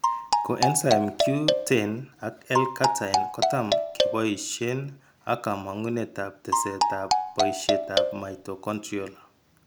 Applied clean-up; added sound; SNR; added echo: none; Marimba, xylophone; -3 dB; none.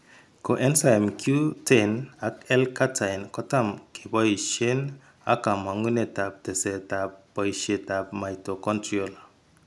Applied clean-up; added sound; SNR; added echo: none; none; none; none.